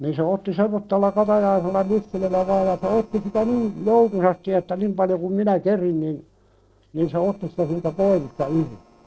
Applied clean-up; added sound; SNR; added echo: neural separator model SepFormer DNS4.